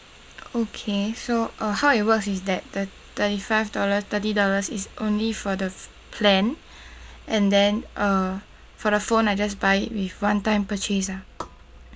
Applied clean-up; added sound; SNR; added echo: none; none; none; none.